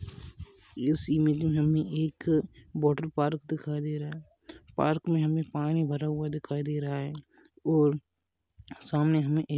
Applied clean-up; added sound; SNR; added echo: none; none; none; none.